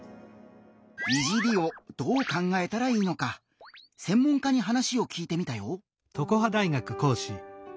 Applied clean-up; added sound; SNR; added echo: none; none; none; none.